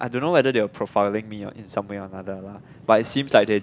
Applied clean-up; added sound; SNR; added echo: none; none; none; none.